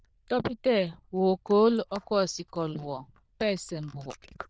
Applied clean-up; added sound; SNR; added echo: neural diffusion model UNIVERSE++.